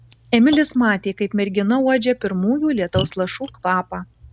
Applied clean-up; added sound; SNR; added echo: none; Splash, splatter; 15 dB; none.